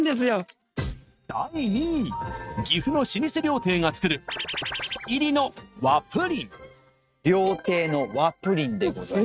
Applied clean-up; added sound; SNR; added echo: neural mask model RNNoise.